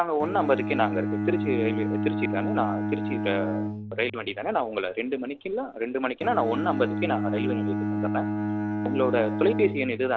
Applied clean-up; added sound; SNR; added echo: none; Bowed string instrument; 2 dB; none.